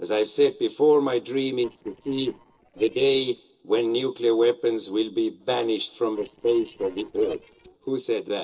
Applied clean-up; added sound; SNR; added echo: neural separator model SepFormer DNS4.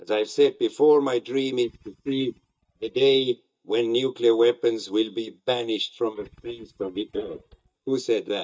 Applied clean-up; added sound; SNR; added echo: neural mask model DeepFilterNet 3.